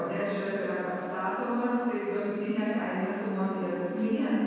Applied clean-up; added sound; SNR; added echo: none; none; none; reverberation time 2.1 s.